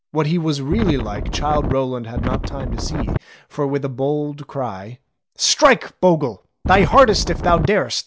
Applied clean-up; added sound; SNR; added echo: none; Wind; 3 dB; none.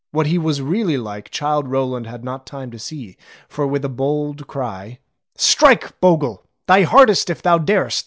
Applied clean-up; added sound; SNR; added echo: none; none; none; none.